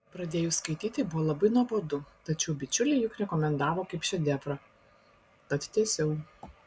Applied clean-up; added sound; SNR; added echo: none; none; none; none.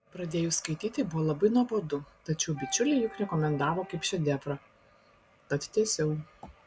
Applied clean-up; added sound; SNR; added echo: none; Wind instrument, woodwind instrument; 18 dB; none.